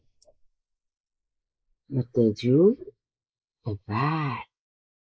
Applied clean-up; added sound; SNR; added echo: neural mask model Resemble Enhance denoiser.